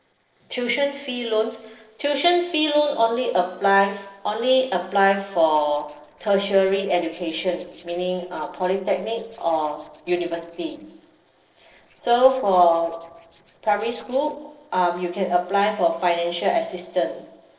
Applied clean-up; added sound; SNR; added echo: neural separator model SepFormer DNS4.